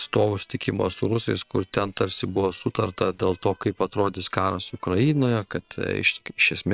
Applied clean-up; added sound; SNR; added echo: neural separator model SepFormer WHAM!.